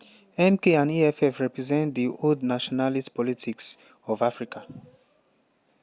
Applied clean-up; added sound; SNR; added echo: none; none; none; none.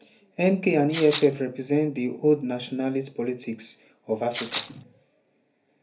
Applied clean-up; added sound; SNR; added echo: none; Rattle (instrument); 8 dB; reverberation time 0.3 s.